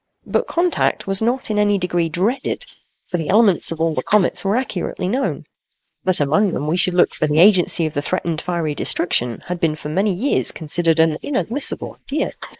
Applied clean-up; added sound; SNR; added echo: neural mask model Resemble Enhance denoiser.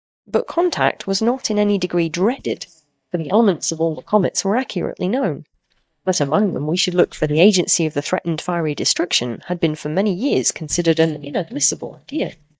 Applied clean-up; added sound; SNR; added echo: neural mask model DeepFilterNet 3.